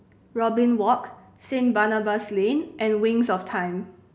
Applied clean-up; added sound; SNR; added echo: none; none; none; none.